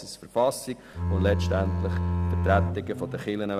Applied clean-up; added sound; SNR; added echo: none; Bowed string instrument; -3 dB; none.